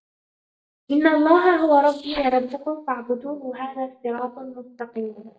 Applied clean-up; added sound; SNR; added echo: neural mask model DeepFilterNet 3.